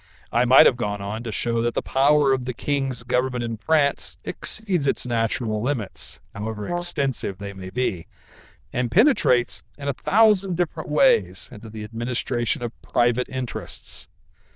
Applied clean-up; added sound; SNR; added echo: neural diffusion model UNIVERSE++.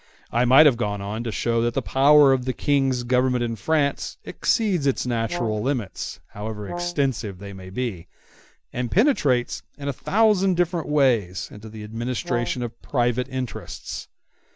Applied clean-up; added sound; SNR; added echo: none; Brass instrument; 12 dB; none.